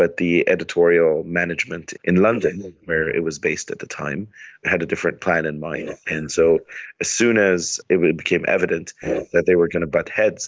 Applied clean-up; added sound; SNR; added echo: neural mask model Resemble Enhance denoiser.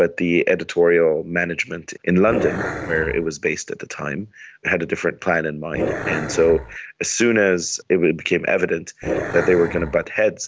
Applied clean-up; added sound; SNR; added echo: none; Growling; 5 dB; none.